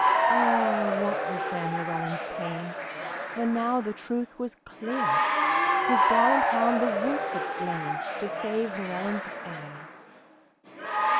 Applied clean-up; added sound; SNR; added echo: none; Applause / Cheering; -4 dB; none.